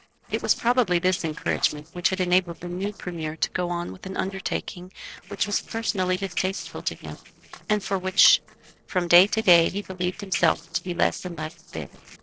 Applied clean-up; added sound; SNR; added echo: neural separator model SepFormer DNS4.